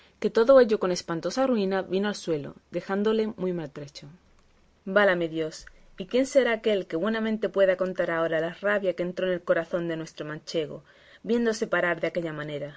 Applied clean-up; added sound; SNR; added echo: none; none; none; none.